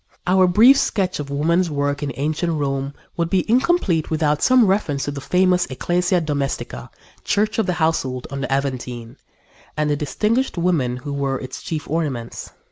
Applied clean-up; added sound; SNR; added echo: none; none; none; none.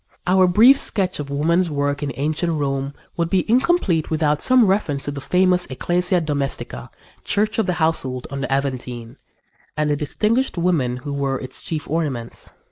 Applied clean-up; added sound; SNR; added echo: neural mask model Resemble Enhance denoiser.